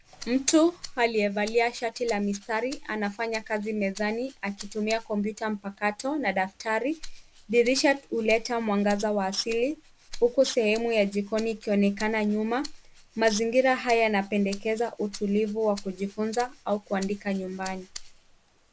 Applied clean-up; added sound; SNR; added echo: none; Rattle (instrument); 18 dB; none.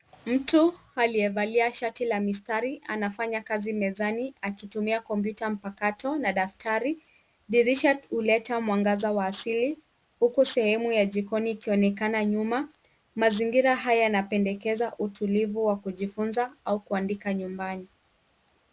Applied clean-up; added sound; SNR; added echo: none; none; none; none.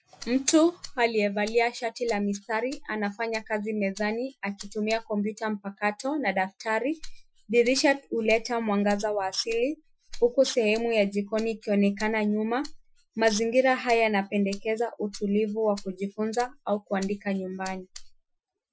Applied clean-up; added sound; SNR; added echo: classical method Wiener filter.